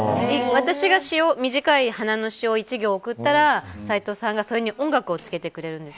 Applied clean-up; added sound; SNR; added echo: none; none; none; none.